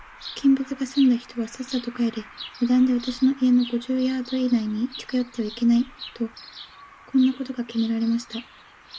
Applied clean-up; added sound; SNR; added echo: none; Bird vocalization, bird call, bird song; 18 dB; none.